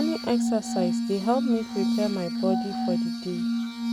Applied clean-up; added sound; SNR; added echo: none; Glass; -2 dB; none.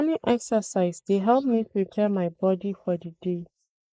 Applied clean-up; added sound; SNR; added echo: neural mask model Resemble Enhance denoiser.